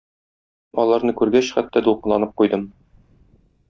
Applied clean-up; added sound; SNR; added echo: neural mask model DeepFilterNet 3.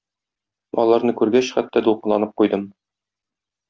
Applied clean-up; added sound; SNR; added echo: none; none; none; none.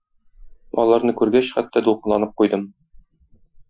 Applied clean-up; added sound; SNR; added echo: classical method Wiener filter.